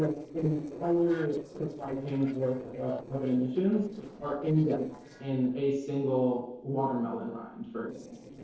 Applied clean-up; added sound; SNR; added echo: neural separator model SepFormer DNS4.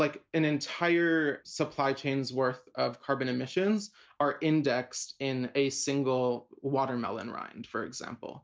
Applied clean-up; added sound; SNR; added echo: none; none; none; none.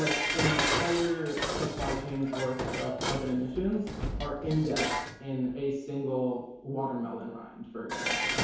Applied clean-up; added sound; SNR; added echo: none; Dishes, pots, and pans; 1 dB; reverberation time 1.0 s.